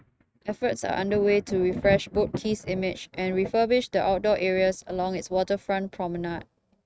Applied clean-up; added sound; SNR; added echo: neural mask model RNNoise.